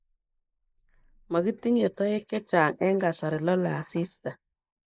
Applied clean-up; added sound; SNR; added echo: neural mask model Resemble Enhance denoiser.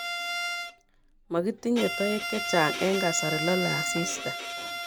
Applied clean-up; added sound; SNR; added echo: none; Bowed string instrument; 3 dB; none.